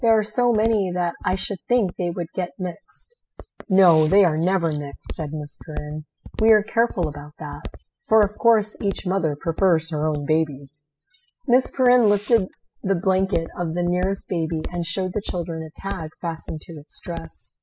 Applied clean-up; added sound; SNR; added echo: classical method spectral subtraction.